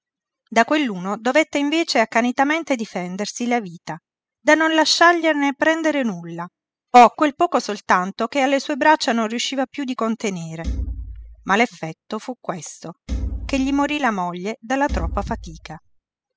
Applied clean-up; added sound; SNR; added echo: classical method spectral subtraction.